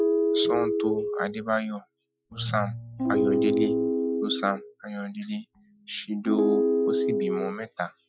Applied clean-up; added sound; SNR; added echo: classical method Wiener filter.